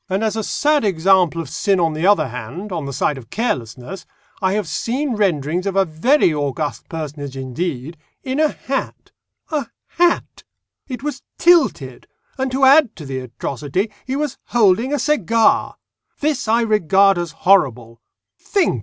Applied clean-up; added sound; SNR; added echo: none; none; none; none.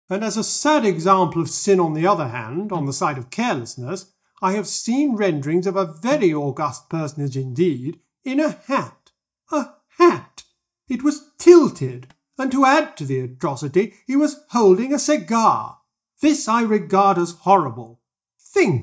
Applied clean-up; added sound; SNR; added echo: neural mask model DeepFilterNet 3.